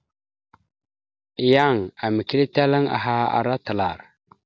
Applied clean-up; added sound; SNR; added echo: none; none; none; none.